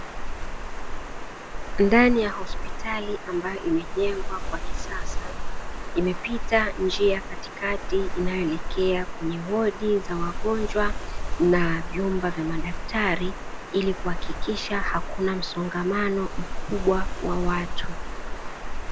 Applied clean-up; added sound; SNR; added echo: none; Water; 1 dB; none.